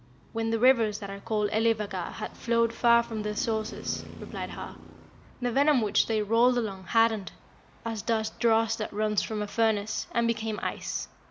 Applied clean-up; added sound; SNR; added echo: none; Traffic noise, roadway noise; 20 dB; none.